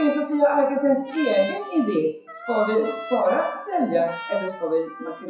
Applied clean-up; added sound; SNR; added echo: classical method WPE with log-MMSE.